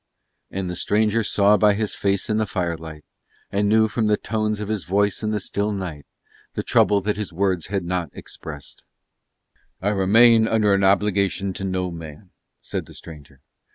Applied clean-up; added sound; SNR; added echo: none; none; none; none.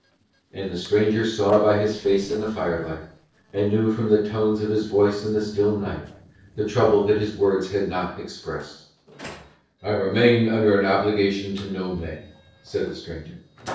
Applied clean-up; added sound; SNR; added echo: neural separator model SepFormer DNS4.